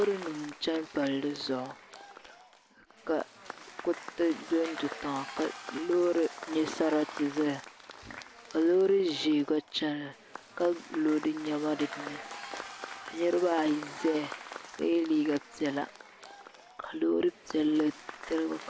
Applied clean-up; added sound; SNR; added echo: none; Applause / Crowd / Cheering; 14 dB; none.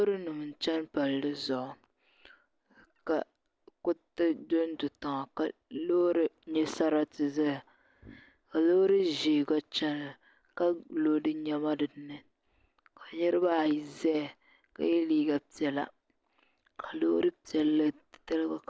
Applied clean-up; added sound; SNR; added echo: none; none; none; none.